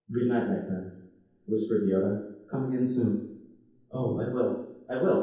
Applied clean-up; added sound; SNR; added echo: none; none; none; reverberation time 0.9 s.